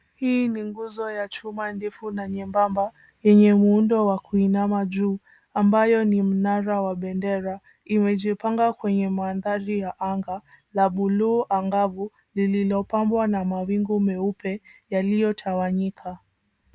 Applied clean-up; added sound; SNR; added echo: none; none; none; none.